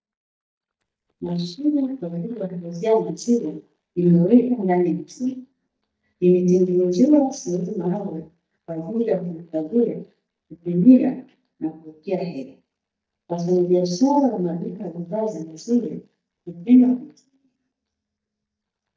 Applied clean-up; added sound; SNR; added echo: neural mask model DeepFilterNet 3.